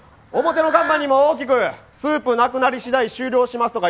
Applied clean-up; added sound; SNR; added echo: none; Bird / Fowl; 16 dB; none.